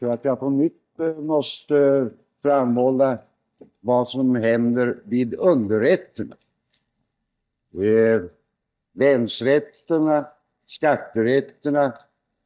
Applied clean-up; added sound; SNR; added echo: neural mask model DeepFilterNet 3.